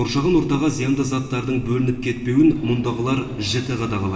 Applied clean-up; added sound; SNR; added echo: none; none; none; reverberation time 1.7 s.